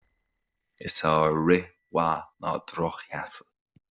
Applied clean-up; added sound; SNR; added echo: neural separator model SepFormer DNS4.